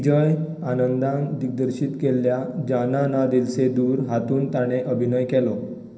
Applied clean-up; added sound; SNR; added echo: none; none; none; reverberation time 0.3 s.